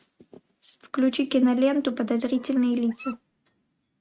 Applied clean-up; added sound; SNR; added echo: neural mask model RNNoise.